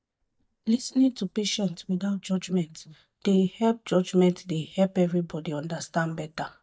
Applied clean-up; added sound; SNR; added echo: neural mask model DeepFilterNet 3.